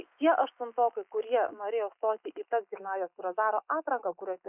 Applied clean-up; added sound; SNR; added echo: neural mask model Resemble Enhance denoiser.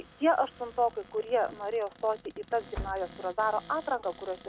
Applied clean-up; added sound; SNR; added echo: none; Engine starting + Cupboard open or close; 16 dB; none.